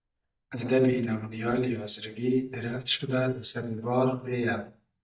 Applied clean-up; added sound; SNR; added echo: neural mask model DeepFilterNet 3.